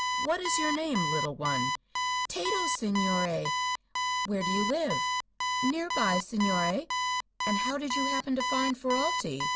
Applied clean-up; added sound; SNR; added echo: none; Alarm; 0 dB; none.